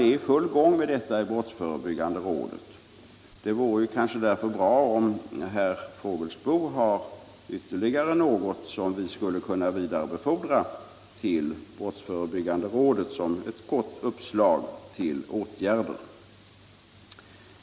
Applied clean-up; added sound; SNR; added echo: none; none; none; none.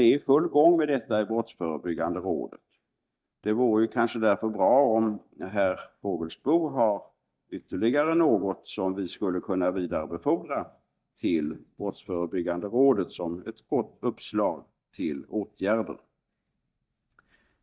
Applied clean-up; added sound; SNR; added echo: neural mask model DeepFilterNet 3.